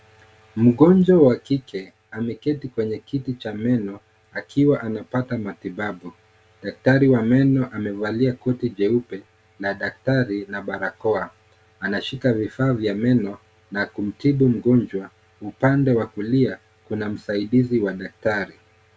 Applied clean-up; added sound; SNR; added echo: none; none; none; none.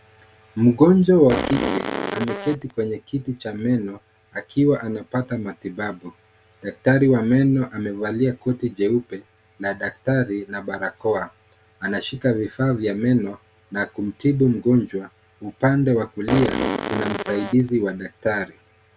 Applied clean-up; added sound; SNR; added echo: none; Fart; 4 dB; none.